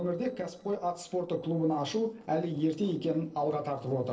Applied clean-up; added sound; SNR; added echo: neural separator model SepFormer DNS4.